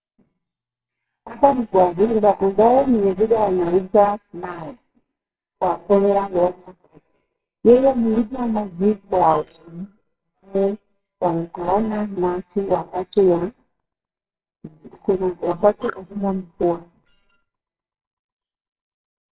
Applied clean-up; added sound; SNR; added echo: neural separator model SepFormer WHAMR!.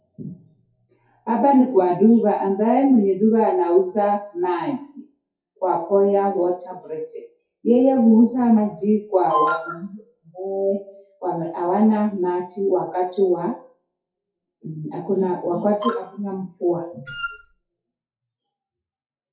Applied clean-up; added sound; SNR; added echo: classical method WPE with log-MMSE.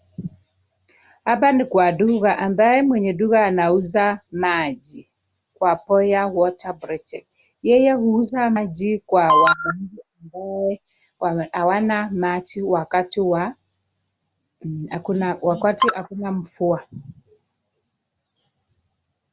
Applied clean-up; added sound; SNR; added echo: none; none; none; none.